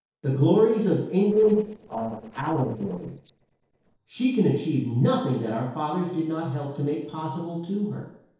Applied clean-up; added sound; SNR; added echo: neural separator model SepFormer DNS4.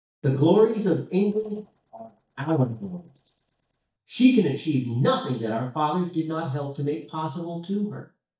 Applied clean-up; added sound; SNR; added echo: neural mask model DeepFilterNet 3.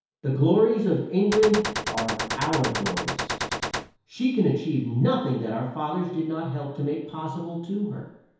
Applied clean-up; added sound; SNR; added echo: none; Gunshot, gunfire; 4 dB; reverberation time 2.2 s.